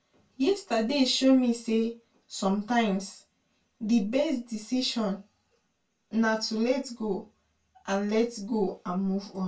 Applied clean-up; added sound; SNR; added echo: none; none; none; reverberation time 0.2 s.